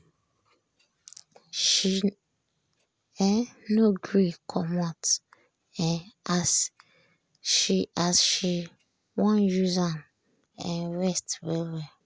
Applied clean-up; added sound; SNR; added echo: none; none; none; none.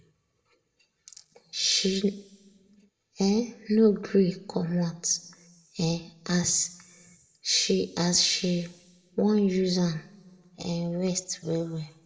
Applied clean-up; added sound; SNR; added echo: none; none; none; reverberation time 0.7 s.